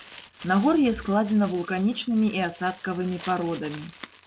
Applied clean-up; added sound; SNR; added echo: none; Crumpling, crinkling; 18 dB; none.